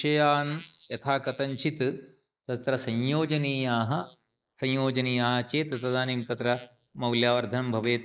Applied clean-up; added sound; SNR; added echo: neural mask model Resemble Enhance denoiser.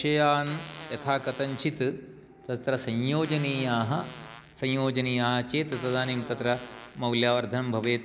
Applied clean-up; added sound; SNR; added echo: none; Fart; 16 dB; none.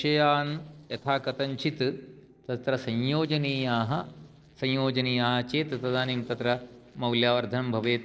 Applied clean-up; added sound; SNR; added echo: neural separator model SepFormer DNS4.